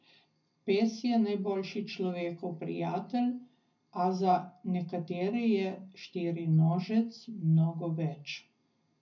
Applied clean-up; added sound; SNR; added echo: none; none; none; reverberation time 0.4 s.